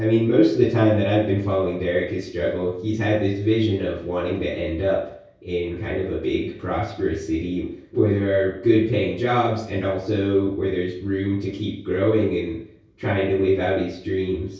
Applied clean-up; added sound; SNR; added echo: none; none; none; reverberation time 0.6 s.